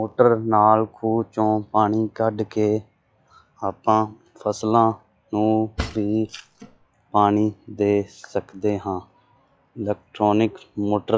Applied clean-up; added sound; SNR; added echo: classical method log-MMSE.